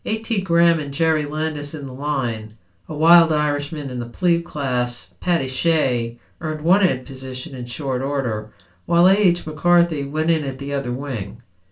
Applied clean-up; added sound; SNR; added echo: none; none; none; reverberation time 0.2 s.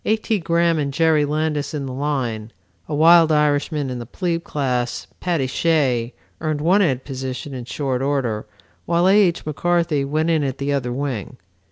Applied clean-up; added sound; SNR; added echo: none; none; none; none.